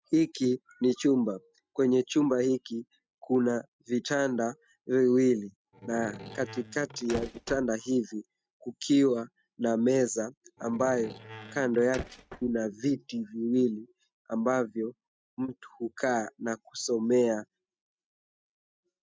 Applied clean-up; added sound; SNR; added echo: neural mask model RNNoise.